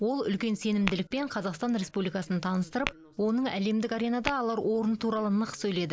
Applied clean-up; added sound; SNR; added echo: none; Tap / Glass; 14 dB; none.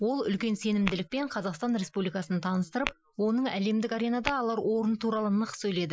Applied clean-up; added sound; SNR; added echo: classical method Wiener filter.